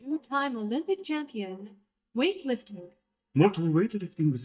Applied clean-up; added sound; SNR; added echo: neural mask model DeepFilterNet 3.